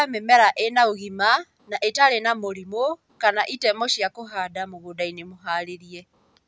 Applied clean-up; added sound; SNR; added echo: none; none; none; none.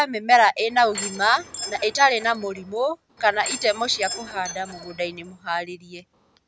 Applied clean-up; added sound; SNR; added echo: none; Door / Chime; 12 dB; none.